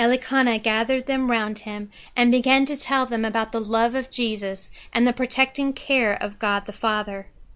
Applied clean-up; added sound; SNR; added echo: none; none; none; none.